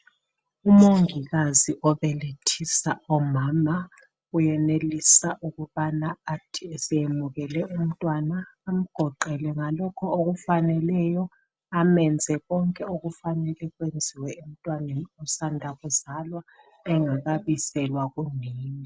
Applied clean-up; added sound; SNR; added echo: none; none; none; none.